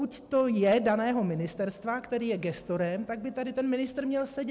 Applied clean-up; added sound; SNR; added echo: none; none; none; none.